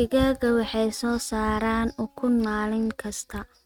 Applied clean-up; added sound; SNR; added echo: neural mask model RNNoise.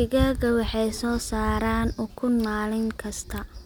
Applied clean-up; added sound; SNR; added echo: none; none; none; none.